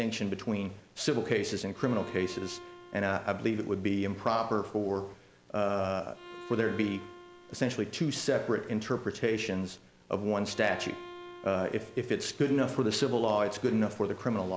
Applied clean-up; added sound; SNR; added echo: none; Bowed string instrument; 19 dB; none.